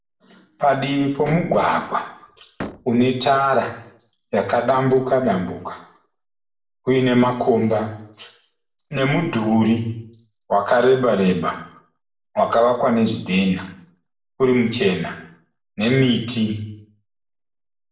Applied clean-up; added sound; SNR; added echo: neural separator model SepFormer DNS4.